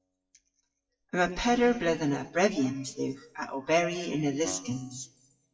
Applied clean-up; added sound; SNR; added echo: classical method WPE with log-MMSE.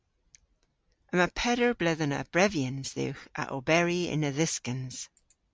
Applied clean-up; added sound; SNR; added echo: none; none; none; none.